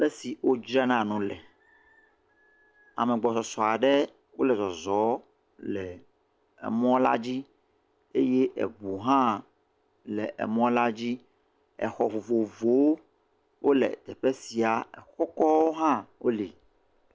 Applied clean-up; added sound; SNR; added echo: none; none; none; none.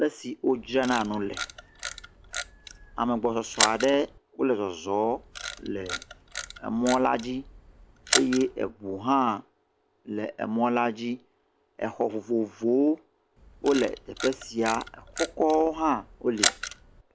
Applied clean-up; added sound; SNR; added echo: none; Camera; 6 dB; none.